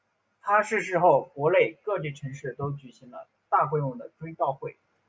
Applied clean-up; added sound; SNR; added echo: none; none; none; none.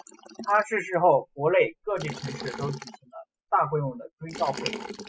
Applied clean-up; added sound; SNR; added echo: classical method spectral subtraction.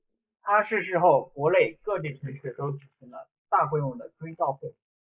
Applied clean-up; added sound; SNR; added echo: neural mask model Resemble Enhance denoiser.